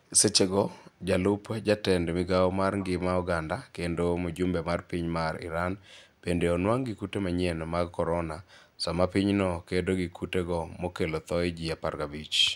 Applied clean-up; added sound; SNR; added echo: none; none; none; none.